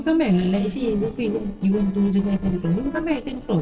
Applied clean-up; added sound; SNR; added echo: neural separator model SepFormer DNS4.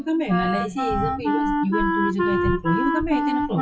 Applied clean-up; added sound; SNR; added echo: classical method WPE with log-MMSE.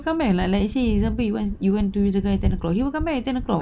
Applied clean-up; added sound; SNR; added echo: none; none; none; none.